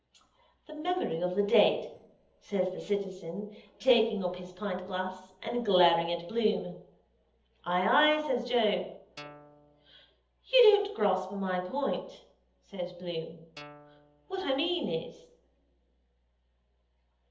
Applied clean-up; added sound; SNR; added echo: neural separator model SepFormer DNS4.